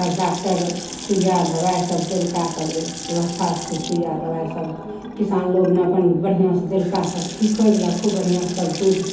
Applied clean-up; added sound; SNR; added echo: none; Sink (filling or washing) / Water tap, faucet / Splash, splatter; 14 dB; reverberation time 0.5 s.